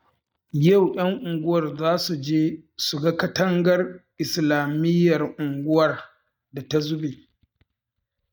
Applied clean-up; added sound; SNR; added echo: neural mask model DeepFilterNet 3.